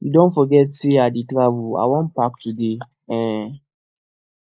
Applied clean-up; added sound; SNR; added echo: neural mask model Resemble Enhance denoiser.